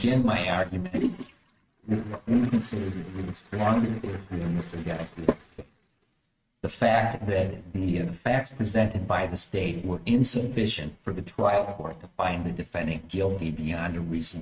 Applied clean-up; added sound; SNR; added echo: neural mask model RNNoise.